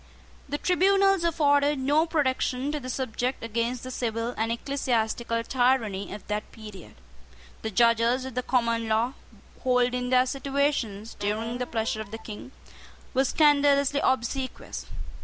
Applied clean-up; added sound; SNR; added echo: none; Wind instrument, woodwind instrument; 14 dB; none.